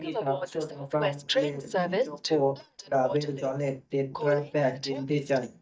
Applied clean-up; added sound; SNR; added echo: neural mask model DeepFilterNet 3.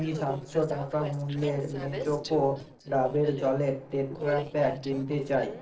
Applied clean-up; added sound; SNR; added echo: neural separator model SepFormer DNS4.